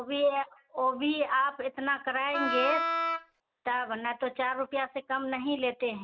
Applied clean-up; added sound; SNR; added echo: none; Wind instrument, woodwind instrument; 0 dB; none.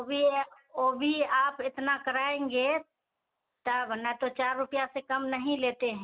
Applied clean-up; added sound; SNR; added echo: none; none; none; none.